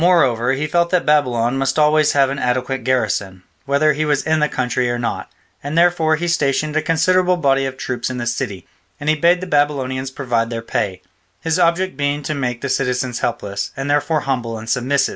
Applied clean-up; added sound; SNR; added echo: none; none; none; none.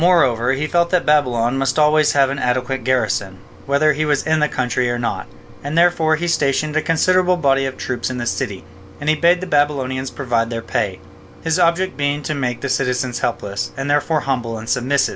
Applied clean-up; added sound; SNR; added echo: none; Mechanisms; 20 dB; none.